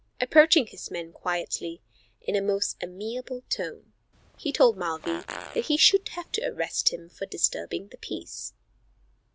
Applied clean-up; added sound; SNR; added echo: none; Fart; 15 dB; none.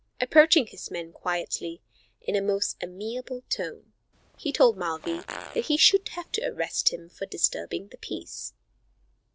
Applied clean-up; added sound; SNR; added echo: neural separator model SepFormer DNS4.